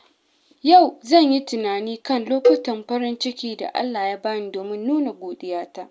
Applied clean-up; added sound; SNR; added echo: none; Cowbell; 3 dB; none.